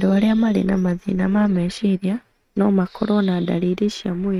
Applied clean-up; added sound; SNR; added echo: neural mask model RNNoise.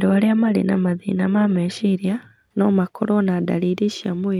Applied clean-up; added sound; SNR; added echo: none; none; none; none.